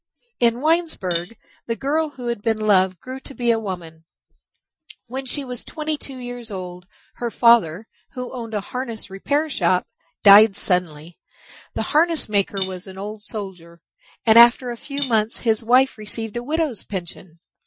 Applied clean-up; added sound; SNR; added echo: classical method Wiener filter.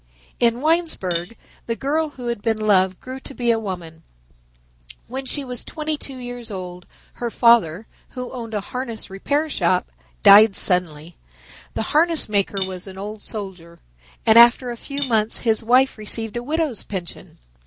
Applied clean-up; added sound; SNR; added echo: none; Cutlery, silverware / Dishes, pots, and pans; 15 dB; none.